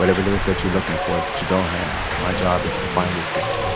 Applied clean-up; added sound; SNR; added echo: none; Wind; 2 dB; none.